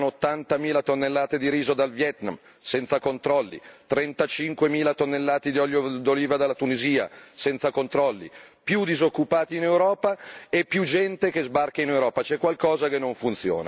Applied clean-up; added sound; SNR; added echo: none; none; none; none.